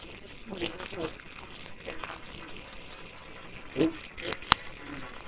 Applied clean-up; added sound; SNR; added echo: neural separator model SepFormer WHAMR!.